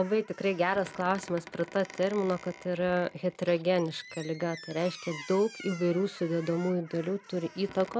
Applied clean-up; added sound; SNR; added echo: none; Squeak; 18 dB; none.